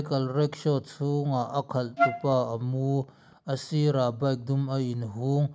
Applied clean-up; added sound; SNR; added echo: none; Wind instrument, woodwind instrument; 1 dB; none.